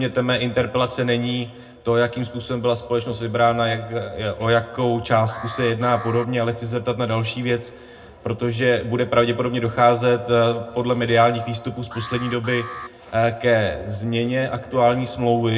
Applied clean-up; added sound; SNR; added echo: none; Alarm; 15 dB; reverberation time 0.2 s.